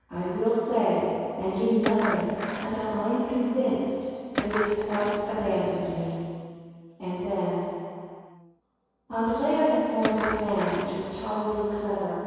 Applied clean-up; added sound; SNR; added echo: none; Skateboard; 6 dB; reverberation time 2.2 s.